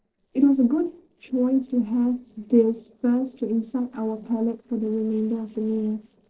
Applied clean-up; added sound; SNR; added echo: neural separator model SepFormer DNS4.